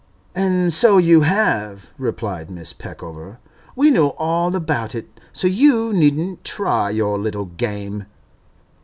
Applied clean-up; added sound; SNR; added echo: none; none; none; none.